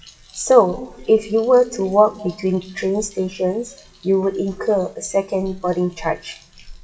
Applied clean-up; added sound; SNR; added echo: classical method WPE with log-MMSE.